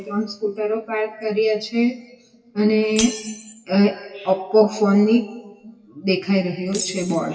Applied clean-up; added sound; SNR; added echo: classical method WPE with log-MMSE.